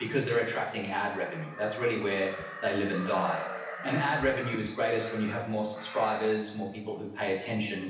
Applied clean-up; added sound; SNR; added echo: none; Crow; 13 dB; reverberation time 0.9 s.